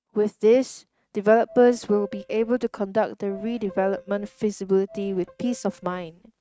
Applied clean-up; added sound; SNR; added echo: neural mask model RNNoise.